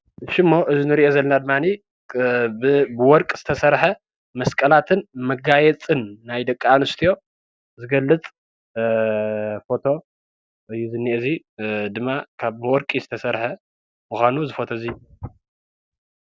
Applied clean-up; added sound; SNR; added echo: none; none; none; none.